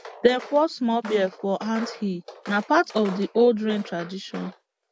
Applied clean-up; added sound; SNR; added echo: none; Walk, footsteps; 17 dB; none.